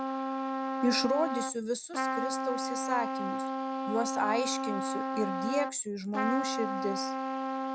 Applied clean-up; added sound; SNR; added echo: none; Trumpet; 0 dB; none.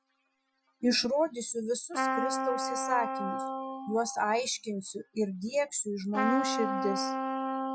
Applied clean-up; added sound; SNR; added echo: classical method Wiener filter.